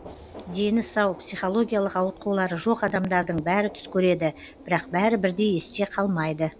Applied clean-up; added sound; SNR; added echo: none; Subway, metro, underground; 20 dB; none.